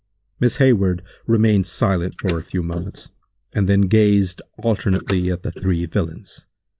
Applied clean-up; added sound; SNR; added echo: neural mask model Resemble Enhance denoiser.